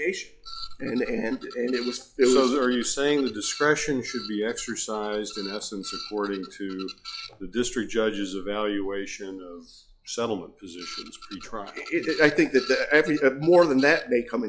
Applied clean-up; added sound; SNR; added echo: classical method log-MMSE.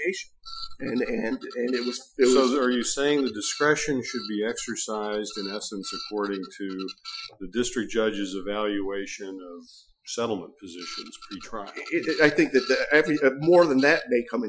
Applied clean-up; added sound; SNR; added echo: classical method Wiener filter.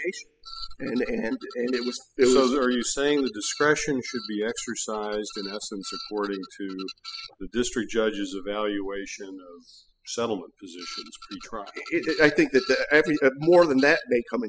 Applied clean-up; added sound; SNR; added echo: classical method spectral subtraction.